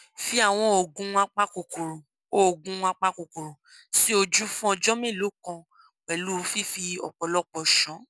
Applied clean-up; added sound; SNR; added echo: none; none; none; none.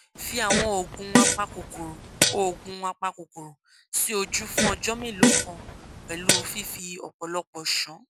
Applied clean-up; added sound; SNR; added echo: none; Fart; -5 dB; none.